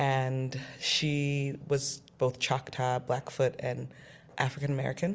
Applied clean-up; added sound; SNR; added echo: none; none; none; none.